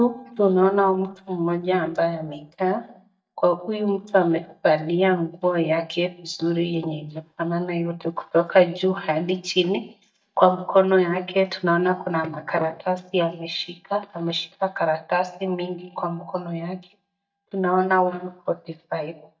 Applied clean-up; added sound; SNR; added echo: neural mask model DeepFilterNet 3.